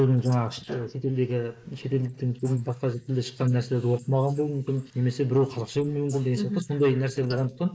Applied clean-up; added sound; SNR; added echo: neural mask model Resemble Enhance denoiser.